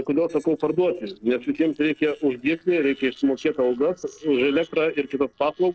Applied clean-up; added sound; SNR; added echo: neural separator model SepFormer DNS4.